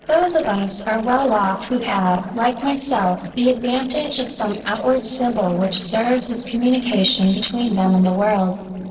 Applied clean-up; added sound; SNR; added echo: neural separator model SepFormer DNS4.